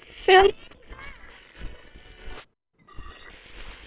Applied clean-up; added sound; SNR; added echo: neural separator model SepFormer WHAM!.